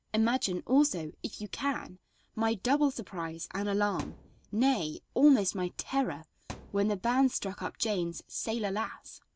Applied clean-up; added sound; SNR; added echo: none; Thump, thud; 19 dB; none.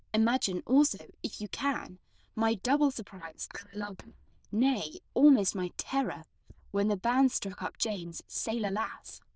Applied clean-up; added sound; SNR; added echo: neural diffusion model UNIVERSE++.